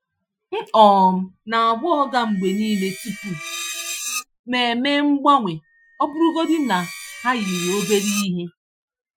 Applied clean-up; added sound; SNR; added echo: classical method Wiener filter.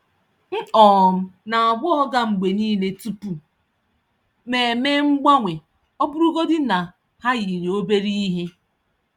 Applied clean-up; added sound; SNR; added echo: none; none; none; none.